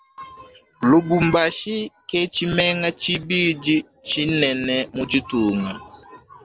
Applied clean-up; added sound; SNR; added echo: none; none; none; none.